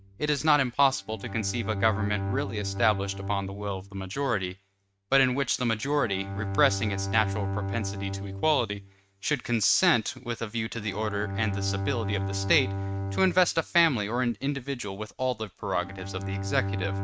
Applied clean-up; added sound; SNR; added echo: neural mask model RNNoise.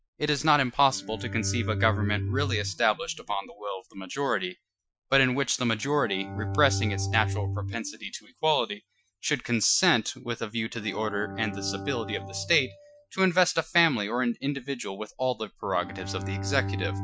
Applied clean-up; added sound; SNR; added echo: classical method Wiener filter.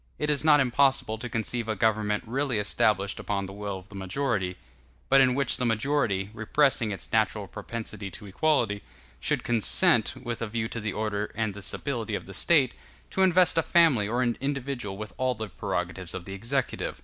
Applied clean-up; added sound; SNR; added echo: none; none; none; none.